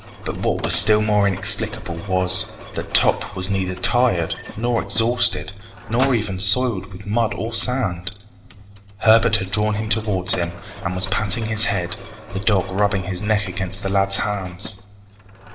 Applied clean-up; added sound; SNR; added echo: none; Mechanisms; 16 dB; reverberation time 1.6 s.